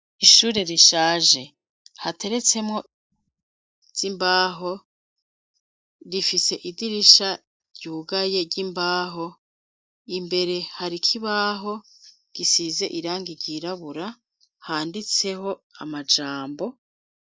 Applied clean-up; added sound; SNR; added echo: neural mask model DeepFilterNet 3.